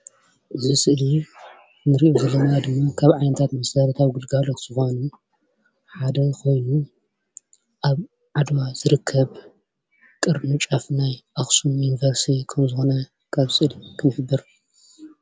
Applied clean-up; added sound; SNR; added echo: none; none; none; none.